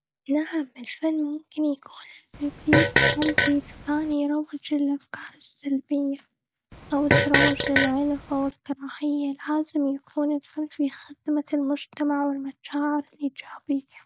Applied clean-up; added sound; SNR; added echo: none; Fart; -3 dB; none.